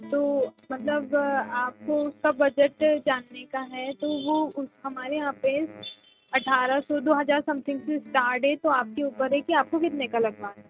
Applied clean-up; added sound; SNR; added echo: neural mask model RNNoise.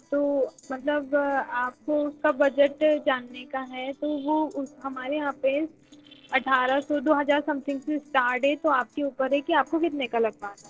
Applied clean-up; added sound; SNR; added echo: neural separator model SepFormer DNS4.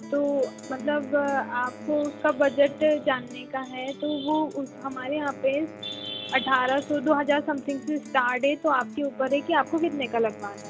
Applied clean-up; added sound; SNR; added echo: none; Guitar + Wind instrument, woodwind instrument; 15 dB; none.